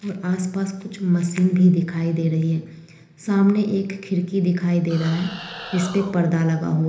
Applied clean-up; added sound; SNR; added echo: none; Animal; 16 dB; reverberation time 1.0 s.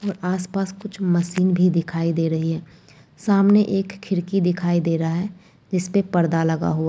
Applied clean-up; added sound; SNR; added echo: none; none; none; none.